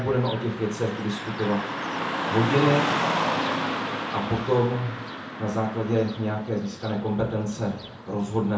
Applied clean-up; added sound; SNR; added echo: none; Car passing by / Traffic noise, roadway noise; 4 dB; reverberation time 0.7 s.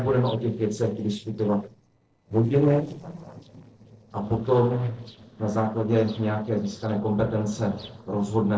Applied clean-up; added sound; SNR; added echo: neural separator model SepFormer DNS4.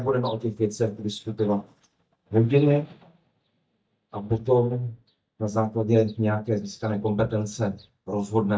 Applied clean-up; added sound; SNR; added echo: neural mask model DeepFilterNet 3.